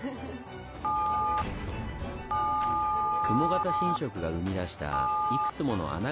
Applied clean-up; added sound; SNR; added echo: none; Telephone; -2 dB; none.